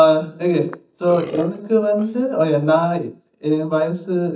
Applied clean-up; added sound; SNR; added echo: neural mask model DeepFilterNet 3.